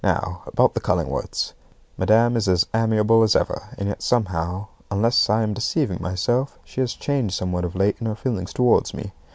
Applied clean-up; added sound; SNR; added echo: none; none; none; none.